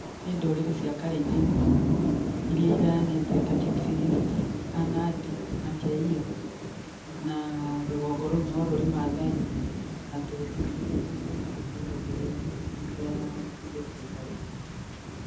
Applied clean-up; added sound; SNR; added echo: none; Thunder / Rain; -1 dB; reverberation time 0.7 s.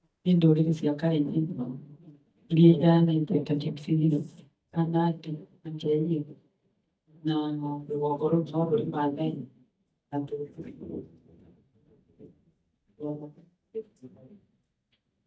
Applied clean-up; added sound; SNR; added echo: neural mask model DeepFilterNet 3.